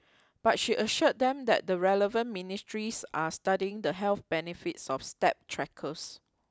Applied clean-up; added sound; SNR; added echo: none; none; none; none.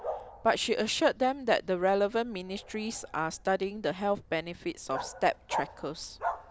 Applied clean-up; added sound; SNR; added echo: none; Bark; 11 dB; none.